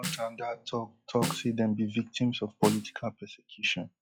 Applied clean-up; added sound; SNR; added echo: classical method log-MMSE.